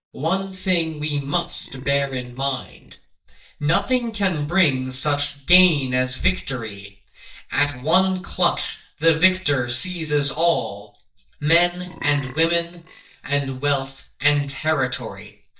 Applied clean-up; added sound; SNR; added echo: neural mask model DeepFilterNet 3.